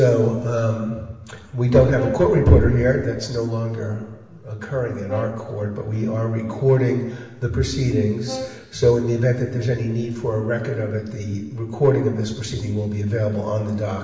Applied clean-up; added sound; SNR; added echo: none; Brass instrument; 16 dB; reverberation time 1.2 s.